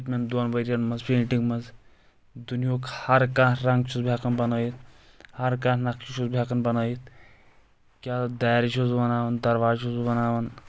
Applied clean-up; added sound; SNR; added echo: none; none; none; none.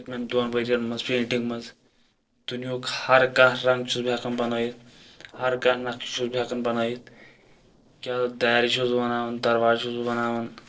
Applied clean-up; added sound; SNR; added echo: neural separator model SepFormer DNS4.